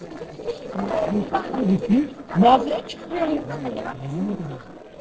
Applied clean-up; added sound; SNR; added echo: neural separator model SepFormer DNS4.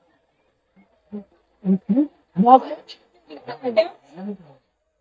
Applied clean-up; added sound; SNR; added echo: neural mask model DeepFilterNet 3.